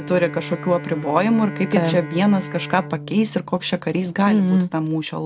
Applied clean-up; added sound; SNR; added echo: none; Bowed string instrument; 14 dB; none.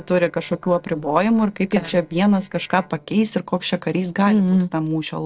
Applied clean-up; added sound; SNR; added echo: neural separator model SepFormer DNS4.